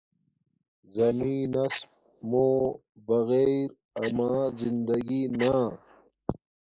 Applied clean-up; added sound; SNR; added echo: neural mask model Resemble Enhance denoiser.